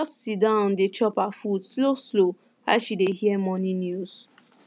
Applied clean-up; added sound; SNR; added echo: none; none; none; none.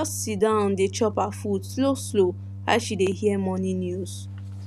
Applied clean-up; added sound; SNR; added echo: none; Organ; 11 dB; none.